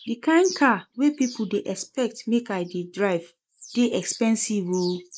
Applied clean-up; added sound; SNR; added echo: neural mask model Resemble Enhance denoiser.